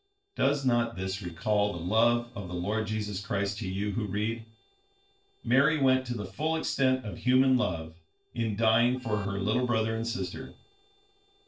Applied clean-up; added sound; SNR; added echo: neural separator model SepFormer DNS4.